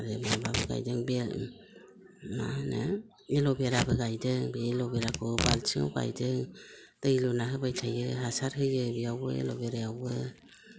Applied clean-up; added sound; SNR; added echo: none; Packing tape, duct tape / Tearing; 9 dB; none.